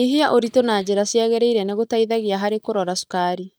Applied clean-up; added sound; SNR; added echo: neural mask model DeepFilterNet 3.